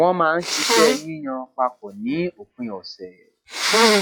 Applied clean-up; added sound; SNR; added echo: classical method log-MMSE.